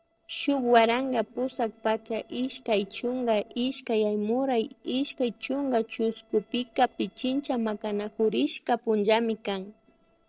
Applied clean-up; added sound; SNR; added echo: neural separator model SepFormer DNS4.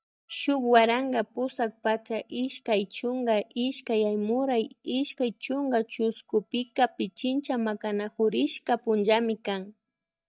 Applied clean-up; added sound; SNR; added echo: neural mask model DeepFilterNet 3.